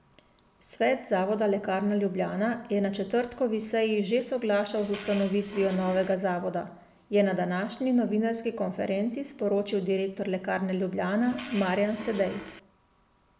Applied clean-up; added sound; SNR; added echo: none; Fart; 14 dB; none.